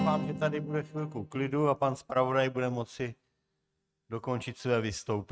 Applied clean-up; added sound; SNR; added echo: neural mask model RNNoise.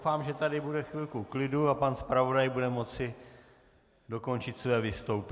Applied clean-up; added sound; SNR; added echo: none; none; none; none.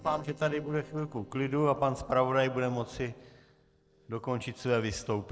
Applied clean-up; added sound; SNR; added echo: neural separator model SepFormer DNS4.